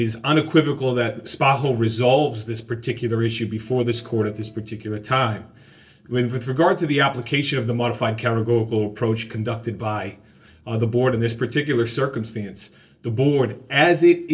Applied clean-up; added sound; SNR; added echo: neural separator model SepFormer DNS4.